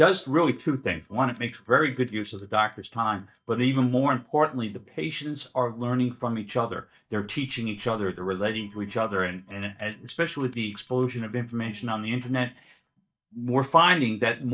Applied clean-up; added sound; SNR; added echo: neural mask model DeepFilterNet 3.